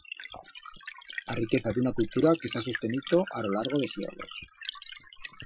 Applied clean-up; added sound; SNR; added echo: classical method Wiener filter.